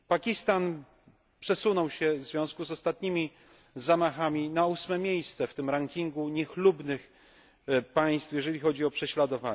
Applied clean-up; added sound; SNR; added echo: none; none; none; none.